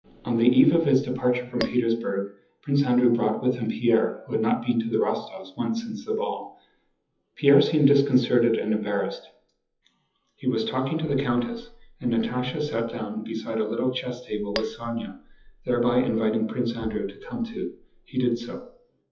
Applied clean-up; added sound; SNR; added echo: classical method WPE with log-MMSE.